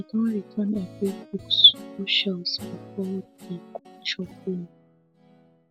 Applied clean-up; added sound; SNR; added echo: none; Guitar; 18 dB; none.